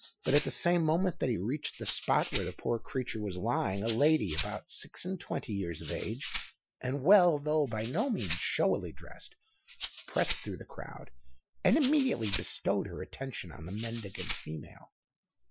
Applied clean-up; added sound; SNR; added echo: classical method Wiener filter.